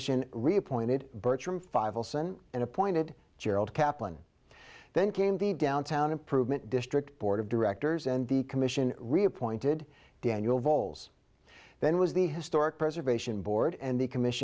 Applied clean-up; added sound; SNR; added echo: none; none; none; none.